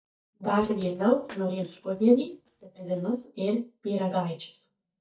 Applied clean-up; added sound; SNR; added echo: neural mask model DeepFilterNet 3.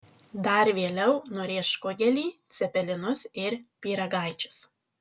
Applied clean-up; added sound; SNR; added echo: none; none; none; none.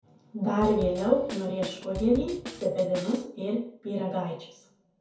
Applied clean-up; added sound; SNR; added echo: none; Drum kit; 12 dB; reverberation time 0.6 s.